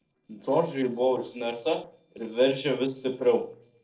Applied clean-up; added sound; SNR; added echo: neural separator model SepFormer DNS4.